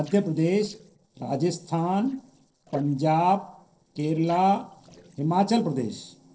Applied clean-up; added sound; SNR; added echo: neural separator model SepFormer DNS4.